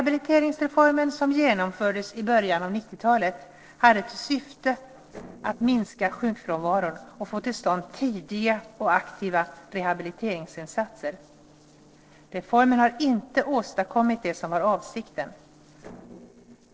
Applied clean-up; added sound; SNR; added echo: neural separator model SepFormer DNS4.